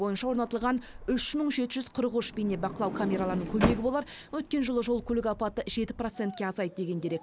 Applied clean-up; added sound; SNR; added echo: none; Sliding door; 4 dB; none.